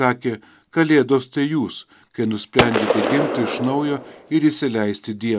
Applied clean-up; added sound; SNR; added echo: none; Gunshot, gunfire; 2 dB; none.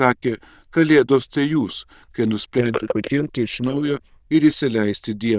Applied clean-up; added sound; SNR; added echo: neural diffusion model UNIVERSE++.